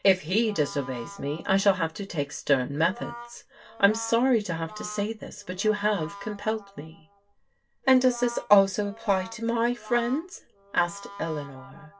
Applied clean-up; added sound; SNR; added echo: none; Brass instrument; 18 dB; reverberation time 0.1 s.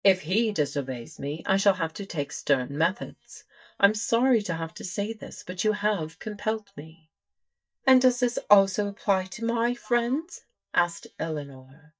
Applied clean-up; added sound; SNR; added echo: neural mask model DeepFilterNet 3.